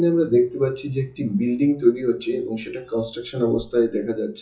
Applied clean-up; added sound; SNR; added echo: classical method WPE with log-MMSE.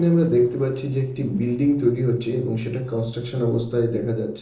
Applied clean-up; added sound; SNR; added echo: neural separator model SepFormer DNS4.